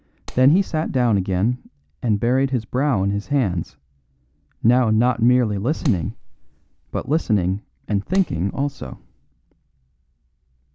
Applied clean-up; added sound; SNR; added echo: none; Clapping; 15 dB; none.